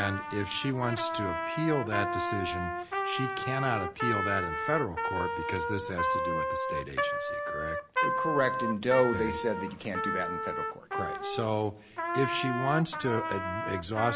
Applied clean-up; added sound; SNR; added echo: none; Trumpet; 1 dB; none.